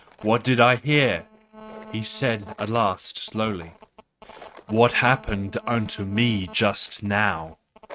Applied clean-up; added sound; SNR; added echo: neural mask model RNNoise.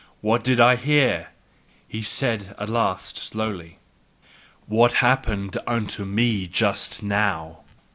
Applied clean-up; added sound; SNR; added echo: none; none; none; none.